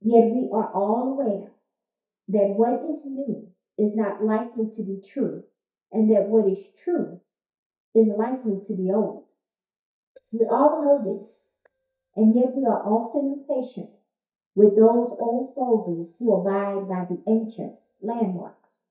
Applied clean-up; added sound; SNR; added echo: neural mask model DeepFilterNet 3.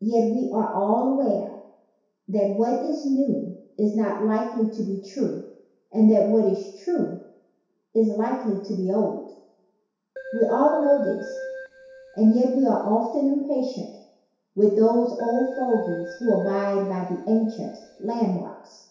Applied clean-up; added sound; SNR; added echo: none; Keyboard (musical); 14 dB; reverberation time 0.7 s.